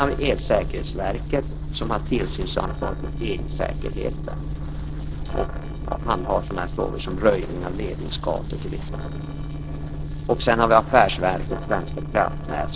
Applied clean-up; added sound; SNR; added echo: neural separator model SepFormer DNS4.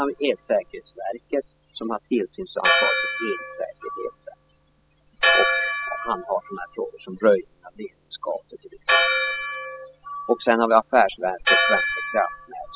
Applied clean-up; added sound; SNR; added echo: classical method spectral subtraction.